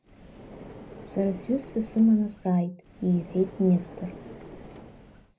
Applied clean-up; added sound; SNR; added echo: none; Car; 17 dB; reverberation time 0.4 s.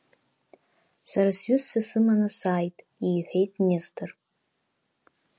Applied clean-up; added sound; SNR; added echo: none; none; none; none.